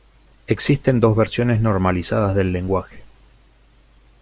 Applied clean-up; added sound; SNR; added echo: none; none; none; none.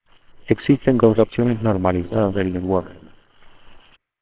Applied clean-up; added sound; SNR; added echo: neural separator model SepFormer WHAMR!.